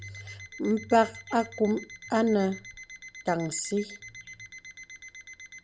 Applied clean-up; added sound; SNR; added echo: none; Alarm; 16 dB; none.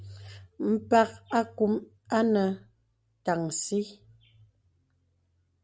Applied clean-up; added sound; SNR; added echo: none; none; none; none.